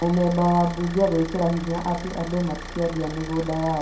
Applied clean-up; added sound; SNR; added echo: none; Idling / Car; 12 dB; reverberation time 0.5 s.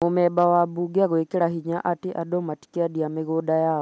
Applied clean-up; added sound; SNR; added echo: none; none; none; none.